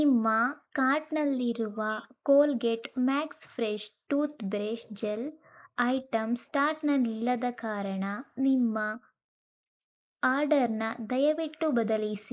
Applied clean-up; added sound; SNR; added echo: neural mask model Resemble Enhance denoiser.